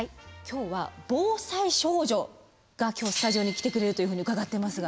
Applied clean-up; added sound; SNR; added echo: none; none; none; none.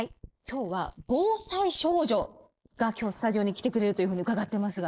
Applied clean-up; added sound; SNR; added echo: neural mask model Resemble Enhance denoiser.